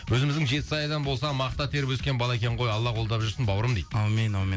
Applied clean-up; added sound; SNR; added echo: none; none; none; none.